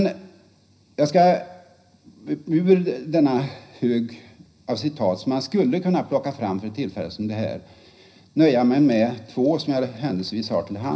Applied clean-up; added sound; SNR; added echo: none; none; none; reverberation time 0.4 s.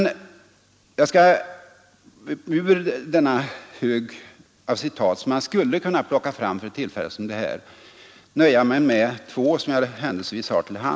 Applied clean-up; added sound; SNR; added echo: none; none; none; none.